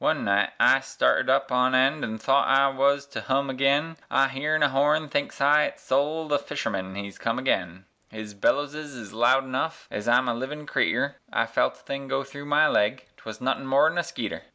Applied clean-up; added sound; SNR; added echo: none; none; none; none.